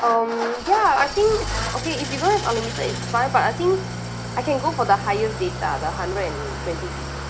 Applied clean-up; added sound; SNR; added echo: none; Idling / Engine starting; 6 dB; none.